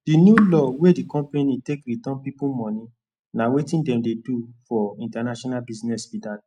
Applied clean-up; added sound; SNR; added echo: neural mask model RNNoise.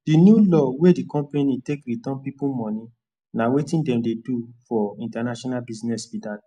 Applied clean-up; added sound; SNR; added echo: none; none; none; none.